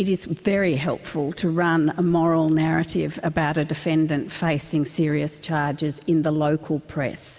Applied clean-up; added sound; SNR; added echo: none; none; none; none.